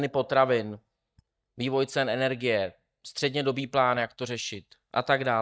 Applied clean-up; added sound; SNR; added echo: neural mask model DeepFilterNet 3.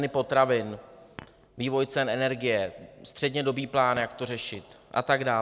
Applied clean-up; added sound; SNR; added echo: none; Chink, clink; 18 dB; none.